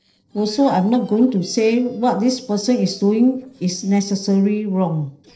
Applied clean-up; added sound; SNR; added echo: neural separator model SepFormer DNS4.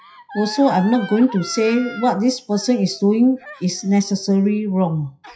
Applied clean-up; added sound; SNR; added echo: classical method WPE with log-MMSE.